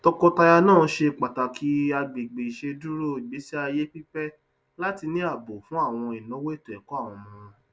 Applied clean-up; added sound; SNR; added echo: none; none; none; none.